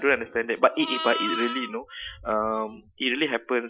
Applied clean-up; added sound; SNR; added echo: classical method Wiener filter.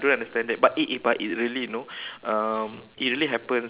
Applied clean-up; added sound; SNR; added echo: none; none; none; none.